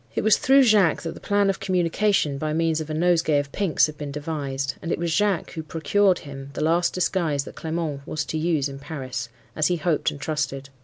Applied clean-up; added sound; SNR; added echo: none; none; none; none.